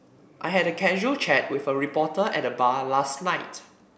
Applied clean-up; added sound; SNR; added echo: none; none; none; none.